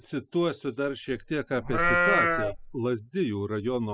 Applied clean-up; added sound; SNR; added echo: classical method spectral subtraction.